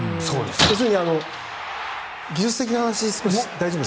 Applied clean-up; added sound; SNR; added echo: none; Shatter; 5 dB; none.